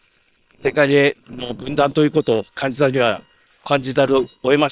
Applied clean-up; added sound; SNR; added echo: neural separator model SepFormer WHAM!.